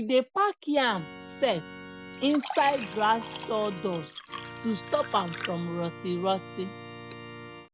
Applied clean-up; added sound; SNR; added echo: none; Fill (with liquid) + Organ; 12 dB; none.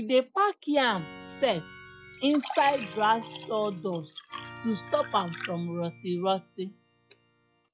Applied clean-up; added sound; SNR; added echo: classical method log-MMSE.